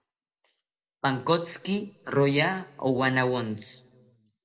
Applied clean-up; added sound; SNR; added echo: none; none; none; reverberation time 0.4 s.